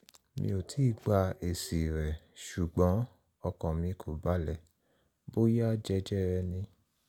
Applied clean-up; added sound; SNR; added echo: none; none; none; none.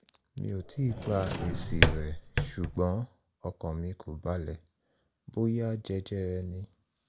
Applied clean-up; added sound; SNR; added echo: none; Drawer open or close; -3 dB; none.